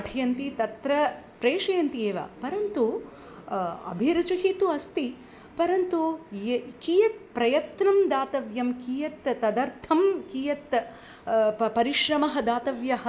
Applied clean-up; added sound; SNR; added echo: none; none; none; none.